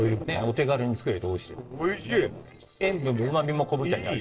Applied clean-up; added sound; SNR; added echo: neural separator model SepFormer DNS4.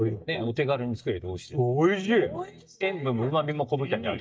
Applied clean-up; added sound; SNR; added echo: neural mask model DeepFilterNet 3.